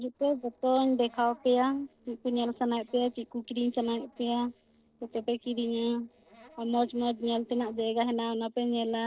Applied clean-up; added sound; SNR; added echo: neural separator model SepFormer DNS4.